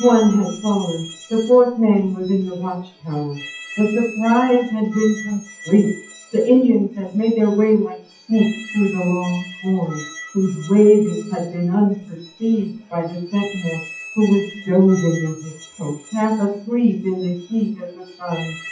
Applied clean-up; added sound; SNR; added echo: classical method WPE with log-MMSE.